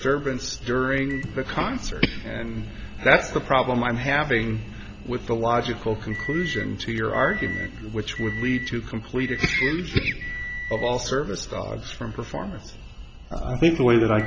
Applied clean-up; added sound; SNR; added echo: none; Microwave oven; 13 dB; none.